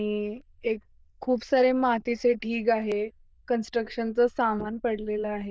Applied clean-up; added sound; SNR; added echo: neural diffusion model UNIVERSE++.